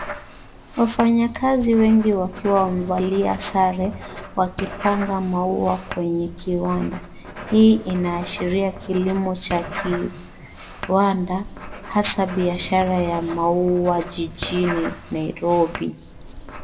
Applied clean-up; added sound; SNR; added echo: none; Writing; 13 dB; reverberation time 1.2 s.